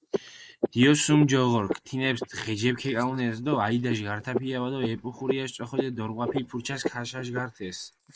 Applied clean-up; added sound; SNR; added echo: neural mask model Resemble Enhance denoiser.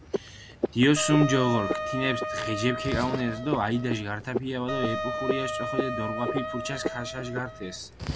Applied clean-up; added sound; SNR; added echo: none; Frog + Wind instrument, woodwind instrument; 3 dB; none.